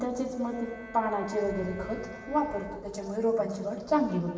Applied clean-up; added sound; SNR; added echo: none; Bowed string instrument; 18 dB; reverberation time 1.3 s.